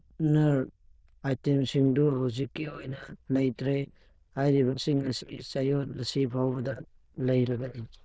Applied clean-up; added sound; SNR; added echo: neural diffusion model UNIVERSE++.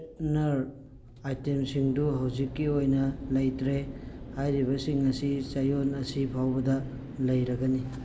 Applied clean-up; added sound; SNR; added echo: none; Mechanical fan; 13 dB; none.